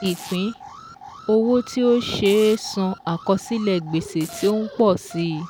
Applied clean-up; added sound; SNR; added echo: none; Alarm + Domestic sounds, home sounds; 17 dB; none.